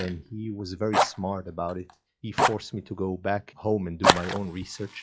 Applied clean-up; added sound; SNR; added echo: classical method log-MMSE.